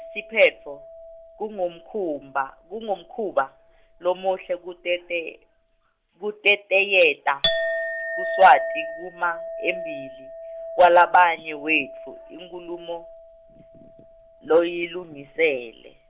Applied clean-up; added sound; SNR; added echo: none; Chink, clink; 10 dB; none.